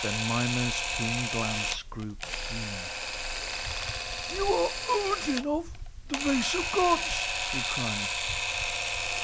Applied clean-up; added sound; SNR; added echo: none; Camera; 0 dB; none.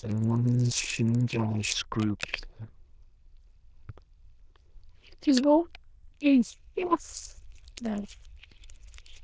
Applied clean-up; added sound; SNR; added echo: neural diffusion model UNIVERSE++.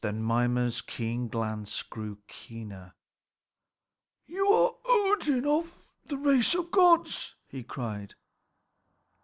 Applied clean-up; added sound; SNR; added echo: none; none; none; none.